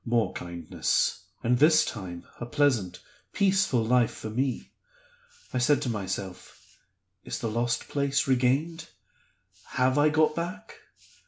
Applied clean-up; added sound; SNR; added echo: none; none; none; none.